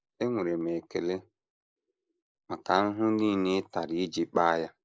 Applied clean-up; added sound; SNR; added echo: neural mask model Resemble Enhance denoiser.